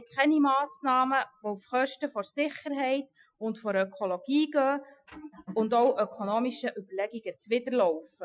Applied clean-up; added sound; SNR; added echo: classical method Wiener filter.